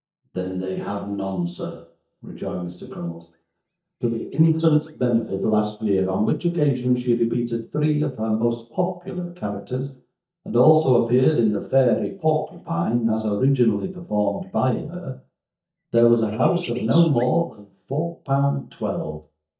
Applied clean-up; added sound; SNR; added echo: neural mask model DeepFilterNet 3.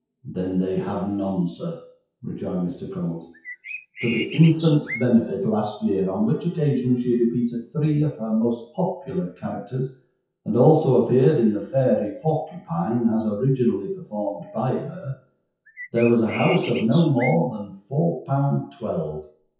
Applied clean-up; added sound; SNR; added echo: classical method WPE with log-MMSE.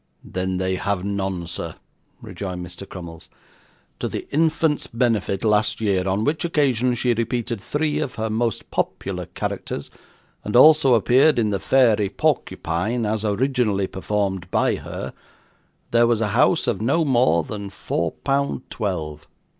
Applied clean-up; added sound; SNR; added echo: none; none; none; none.